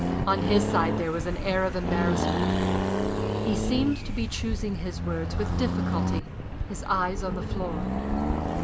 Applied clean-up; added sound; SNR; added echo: none; Accelerating, revving, vroom; -3 dB; none.